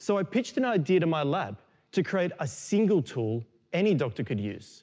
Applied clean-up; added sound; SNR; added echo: none; none; none; none.